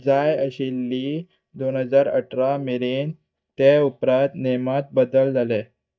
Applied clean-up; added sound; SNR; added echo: neural mask model DeepFilterNet 3.